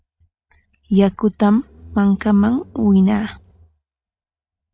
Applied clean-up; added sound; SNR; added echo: neural mask model RNNoise.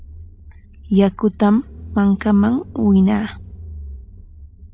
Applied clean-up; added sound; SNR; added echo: none; Engine / Car; 16 dB; none.